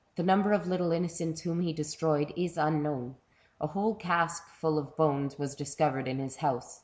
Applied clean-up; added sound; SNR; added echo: none; none; none; none.